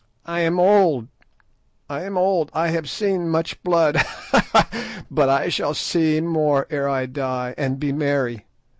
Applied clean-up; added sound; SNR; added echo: none; none; none; none.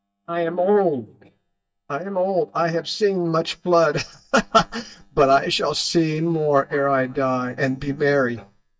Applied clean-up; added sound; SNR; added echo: neural mask model DeepFilterNet 3.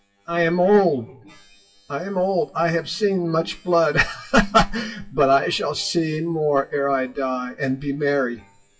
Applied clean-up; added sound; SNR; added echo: classical method WPE with log-MMSE.